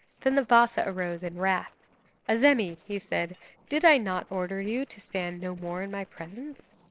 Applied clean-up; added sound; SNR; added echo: neural separator model SepFormer DNS4.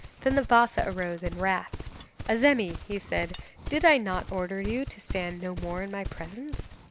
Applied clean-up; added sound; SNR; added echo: none; Livestock, farm animals, working animals; 10 dB; none.